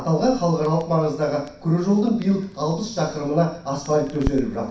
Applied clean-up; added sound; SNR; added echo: none; Crackle; 15 dB; reverberation time 0.6 s.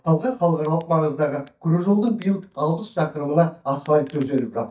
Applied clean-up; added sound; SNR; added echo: neural mask model DeepFilterNet 3.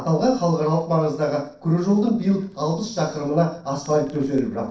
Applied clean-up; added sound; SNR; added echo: neural separator model SepFormer DNS4.